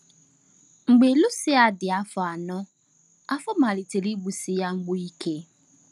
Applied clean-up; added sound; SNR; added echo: none; none; none; none.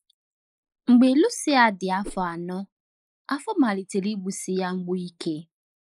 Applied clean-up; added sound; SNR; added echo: neural mask model Resemble Enhance denoiser.